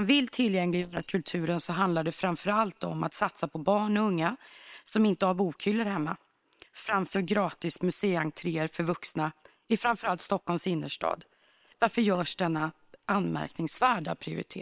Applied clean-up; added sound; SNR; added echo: neural separator model SepFormer WHAM!.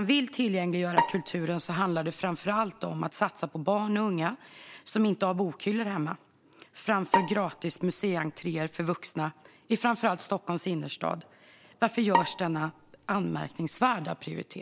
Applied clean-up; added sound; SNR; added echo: none; Bowed string instrument; 4 dB; none.